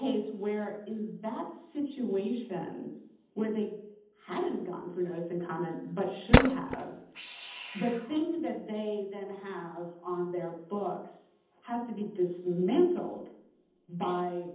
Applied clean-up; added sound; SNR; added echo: none; Tools; -5 dB; reverberation time 0.8 s.